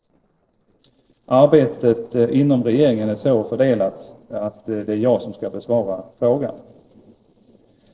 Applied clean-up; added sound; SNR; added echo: neural separator model SepFormer DNS4.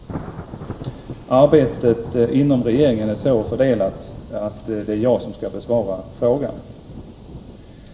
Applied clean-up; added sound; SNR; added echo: none; Thunder; 14 dB; reverberation time 2.6 s.